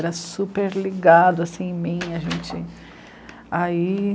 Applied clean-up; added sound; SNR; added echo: none; none; none; none.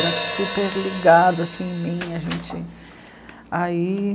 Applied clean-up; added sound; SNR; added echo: none; Hi-hat; 8 dB; none.